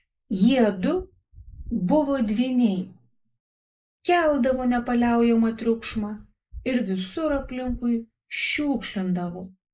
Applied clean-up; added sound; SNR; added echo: neural mask model Resemble Enhance denoiser.